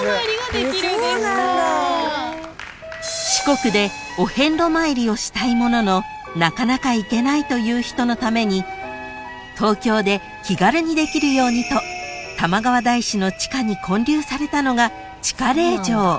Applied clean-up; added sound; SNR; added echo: none; none; none; none.